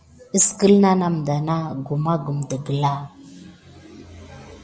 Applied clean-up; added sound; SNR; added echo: none; none; none; none.